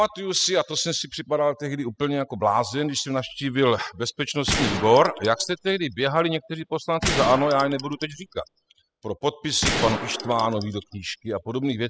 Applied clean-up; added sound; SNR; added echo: classical method spectral subtraction.